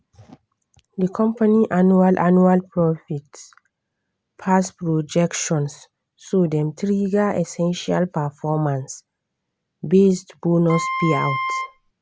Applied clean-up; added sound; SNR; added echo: none; Wind instrument, woodwind instrument; 5 dB; none.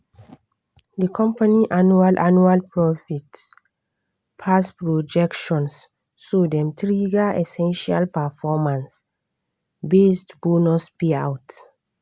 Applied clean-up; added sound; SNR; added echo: none; none; none; none.